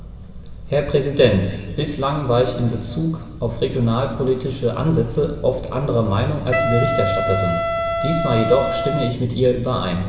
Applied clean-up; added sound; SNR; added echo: none; Wind instrument, woodwind instrument; 2 dB; reverberation time 2.2 s.